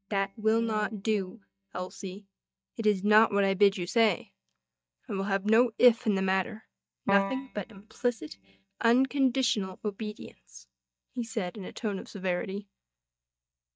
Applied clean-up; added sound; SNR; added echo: neural mask model DeepFilterNet 3.